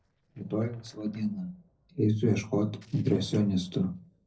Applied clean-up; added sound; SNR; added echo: neural separator model SepFormer DNS4.